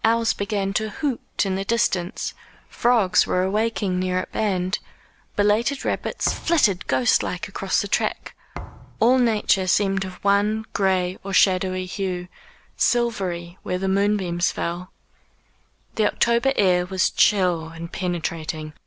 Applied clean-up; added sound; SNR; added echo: none; Thump, thud; 15 dB; none.